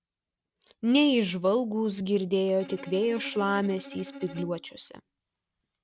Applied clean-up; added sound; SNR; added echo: none; Bowed string instrument; 16 dB; none.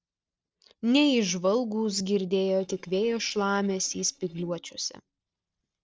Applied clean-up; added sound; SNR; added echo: neural separator model SepFormer DNS4.